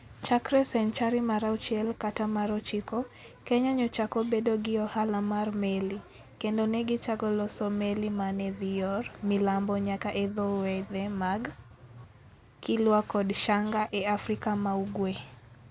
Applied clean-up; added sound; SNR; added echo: none; none; none; none.